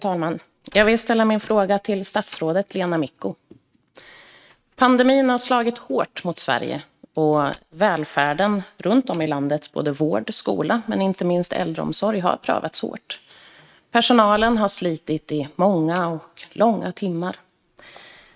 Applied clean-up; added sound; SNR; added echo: neural mask model RNNoise.